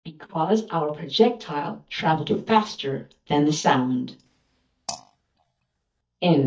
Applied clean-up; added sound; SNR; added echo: neural mask model DeepFilterNet 3.